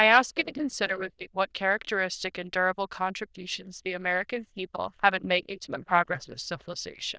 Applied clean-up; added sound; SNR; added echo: neural diffusion model UNIVERSE++.